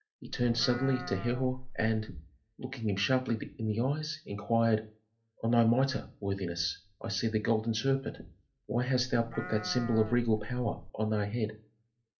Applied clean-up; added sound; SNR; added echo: none; Livestock, farm animals, working animals; 10 dB; reverberation time 0.3 s.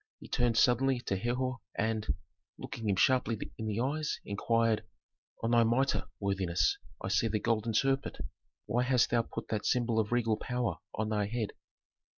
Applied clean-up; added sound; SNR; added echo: none; none; none; none.